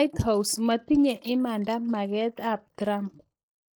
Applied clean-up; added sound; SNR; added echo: neural mask model Resemble Enhance denoiser.